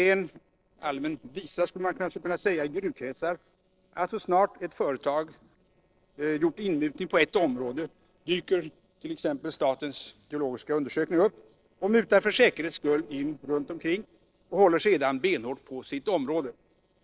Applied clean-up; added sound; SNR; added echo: neural separator model SepFormer DNS4.